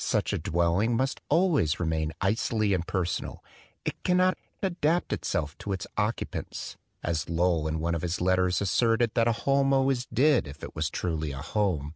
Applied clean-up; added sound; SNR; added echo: none; none; none; none.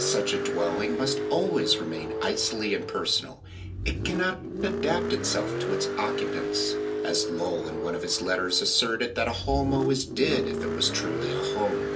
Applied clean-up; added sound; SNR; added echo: none; Car; 2 dB; reverberation time 0.3 s.